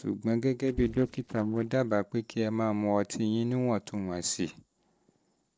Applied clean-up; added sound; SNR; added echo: neural separator model SepFormer DNS4.